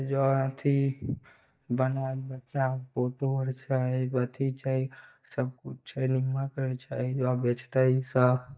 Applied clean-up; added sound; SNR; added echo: neural mask model DeepFilterNet 3.